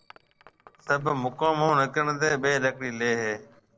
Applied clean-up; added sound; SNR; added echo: neural separator model SepFormer DNS4.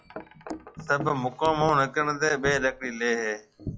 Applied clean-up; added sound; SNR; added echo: classical method log-MMSE.